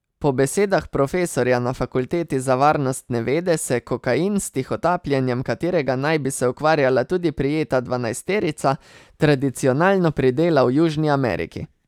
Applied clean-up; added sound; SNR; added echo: none; none; none; none.